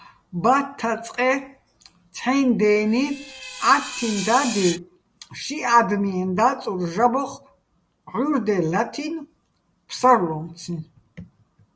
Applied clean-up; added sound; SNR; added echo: none; Screech; 11 dB; none.